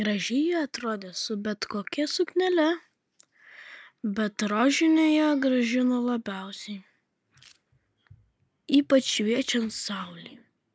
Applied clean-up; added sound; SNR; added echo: none; none; none; none.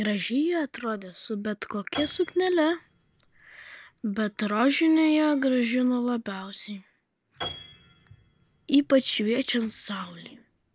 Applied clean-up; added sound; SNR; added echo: none; Piano; 20 dB; none.